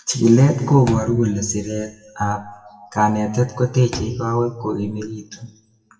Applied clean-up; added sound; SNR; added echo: classical method WPE with log-MMSE.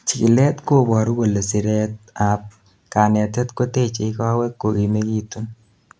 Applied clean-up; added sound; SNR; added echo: none; none; none; none.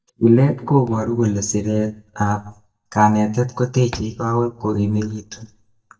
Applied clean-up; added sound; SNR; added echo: neural mask model DeepFilterNet 3.